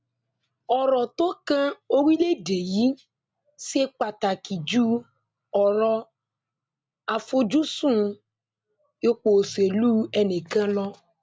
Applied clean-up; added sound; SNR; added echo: none; none; none; none.